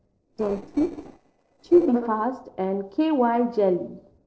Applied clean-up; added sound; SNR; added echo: neural separator model SepFormer DNS4.